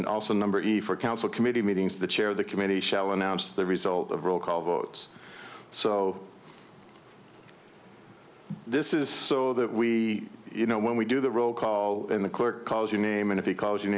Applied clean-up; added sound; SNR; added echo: none; none; none; none.